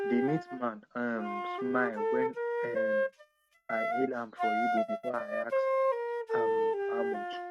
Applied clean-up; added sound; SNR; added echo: neural mask model RNNoise.